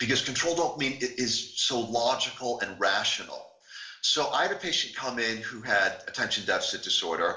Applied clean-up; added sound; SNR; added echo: none; none; none; reverberation time 0.5 s.